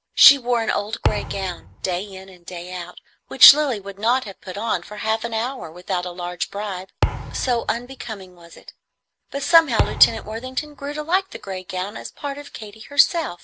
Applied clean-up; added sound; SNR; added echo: none; Thump, thud; 5 dB; none.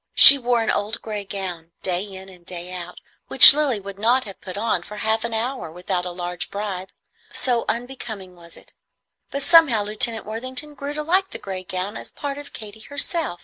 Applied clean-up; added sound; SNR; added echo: none; none; none; none.